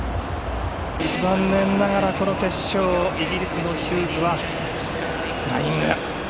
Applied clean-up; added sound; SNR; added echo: none; none; none; none.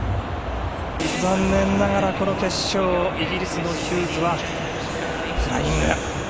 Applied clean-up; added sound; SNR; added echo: none; Ocean; 10 dB; none.